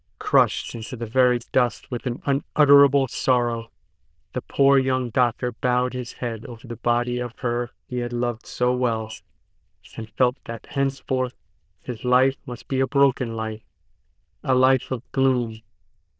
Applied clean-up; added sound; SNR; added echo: neural diffusion model UNIVERSE++.